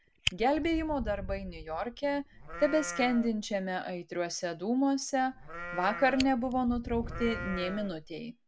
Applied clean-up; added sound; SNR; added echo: none; Fire + Livestock, farm animals, working animals; 10 dB; none.